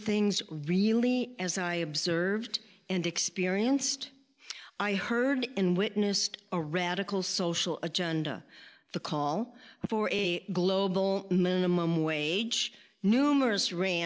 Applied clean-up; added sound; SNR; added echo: none; none; none; none.